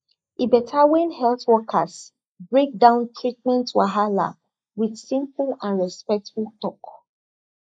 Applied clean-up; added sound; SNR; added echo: neural mask model Resemble Enhance denoiser.